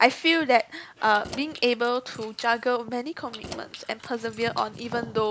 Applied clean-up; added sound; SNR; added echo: none; Keys jangling; 18 dB; none.